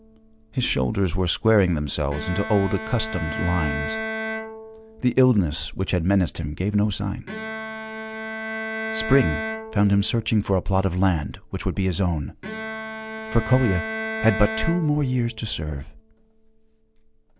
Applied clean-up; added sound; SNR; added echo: none; Bowed string instrument; 10 dB; none.